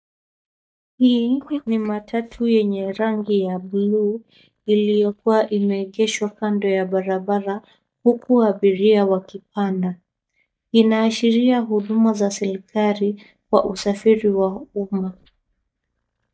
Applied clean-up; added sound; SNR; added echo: neural mask model DeepFilterNet 3.